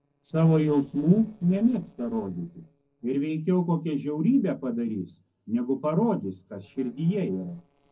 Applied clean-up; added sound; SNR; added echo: neural separator model SepFormer DNS4.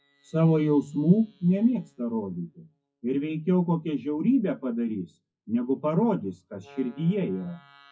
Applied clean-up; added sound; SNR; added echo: classical method WPE with log-MMSE.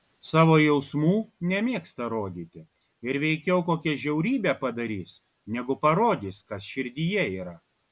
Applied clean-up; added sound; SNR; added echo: none; none; none; none.